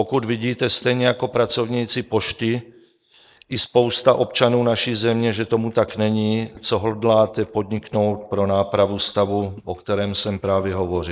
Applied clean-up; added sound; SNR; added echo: neural mask model Resemble Enhance denoiser.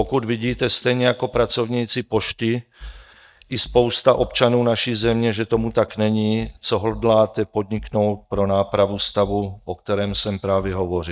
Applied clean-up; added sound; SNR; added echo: neural mask model DeepFilterNet 3.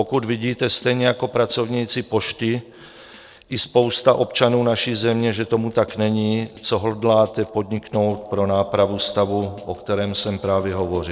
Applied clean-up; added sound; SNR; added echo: neural separator model SepFormer DNS4.